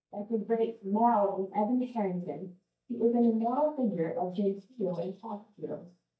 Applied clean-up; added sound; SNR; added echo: neural mask model DeepFilterNet 3.